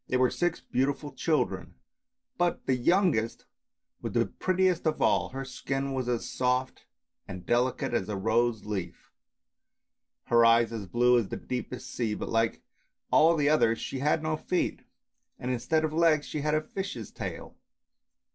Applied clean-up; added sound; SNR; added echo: none; none; none; none.